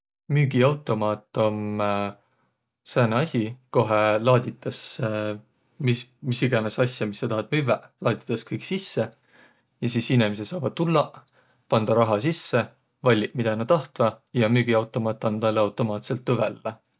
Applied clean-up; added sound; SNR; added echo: none; none; none; none.